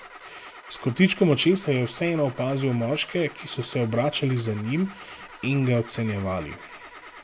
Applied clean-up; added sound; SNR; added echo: none; Engine starting / Car; 19 dB; none.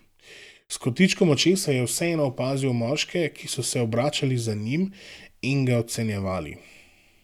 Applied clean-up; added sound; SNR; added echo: none; none; none; none.